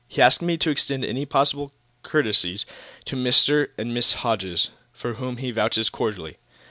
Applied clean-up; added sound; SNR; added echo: none; none; none; none.